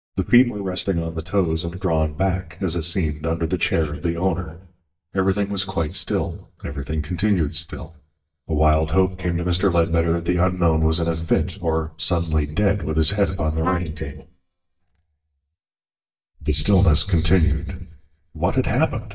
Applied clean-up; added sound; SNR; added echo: neural mask model DeepFilterNet 3.